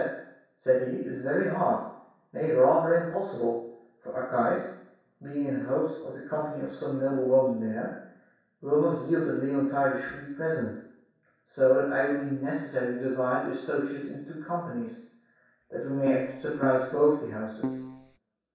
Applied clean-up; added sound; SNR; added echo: none; Keyboard (musical); 6 dB; reverberation time 0.7 s.